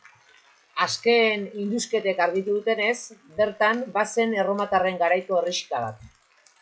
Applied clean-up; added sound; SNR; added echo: classical method log-MMSE.